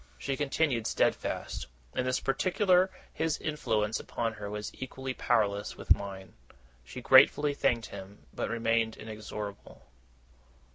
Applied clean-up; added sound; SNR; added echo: none; none; none; none.